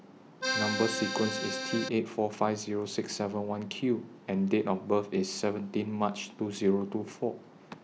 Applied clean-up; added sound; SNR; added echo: none; Accordion; 2 dB; none.